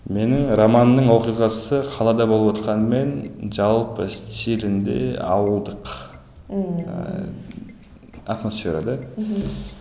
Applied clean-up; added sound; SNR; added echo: none; none; none; none.